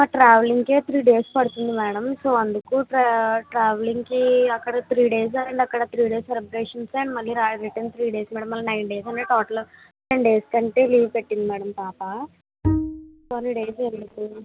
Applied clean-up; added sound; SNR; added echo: none; Bowed string instrument; 3 dB; none.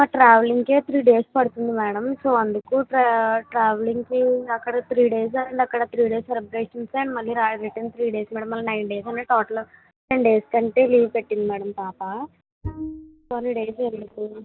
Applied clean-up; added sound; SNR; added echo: neural mask model DeepFilterNet 3.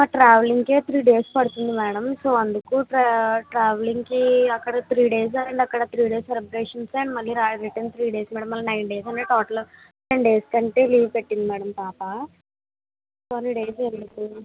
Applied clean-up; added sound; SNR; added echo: none; none; none; none.